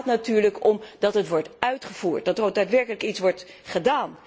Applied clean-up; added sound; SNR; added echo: none; none; none; none.